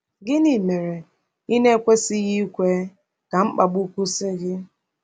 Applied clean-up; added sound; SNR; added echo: none; none; none; none.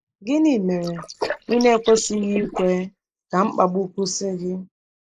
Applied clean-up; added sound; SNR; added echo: neural mask model Resemble Enhance denoiser.